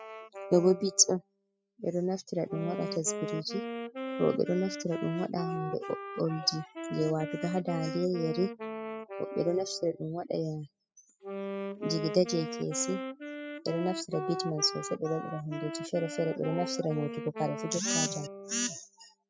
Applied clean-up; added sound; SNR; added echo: classical method spectral subtraction.